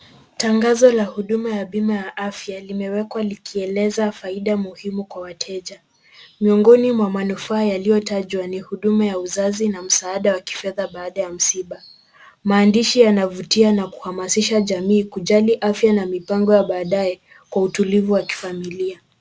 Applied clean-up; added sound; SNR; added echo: none; none; none; none.